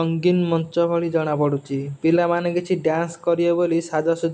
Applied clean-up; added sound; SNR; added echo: none; none; none; none.